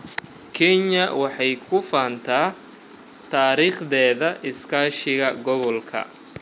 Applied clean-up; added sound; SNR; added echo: none; none; none; none.